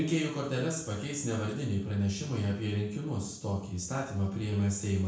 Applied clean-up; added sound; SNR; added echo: none; none; none; reverberation time 0.6 s.